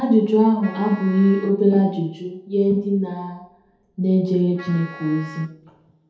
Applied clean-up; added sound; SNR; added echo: none; Wind instrument, woodwind instrument; 19 dB; reverberation time 0.8 s.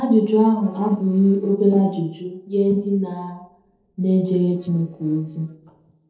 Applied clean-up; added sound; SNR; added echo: neural separator model SepFormer DNS4.